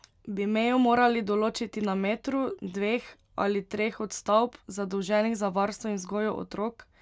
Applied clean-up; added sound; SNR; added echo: none; none; none; none.